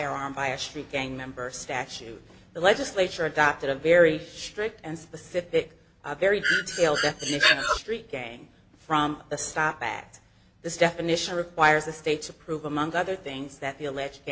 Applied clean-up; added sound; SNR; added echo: none; Breathing; -2 dB; none.